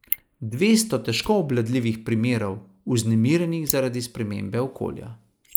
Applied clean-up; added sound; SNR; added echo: neural mask model Resemble Enhance denoiser.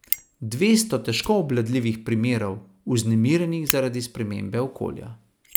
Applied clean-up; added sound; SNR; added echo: none; Fire; 11 dB; none.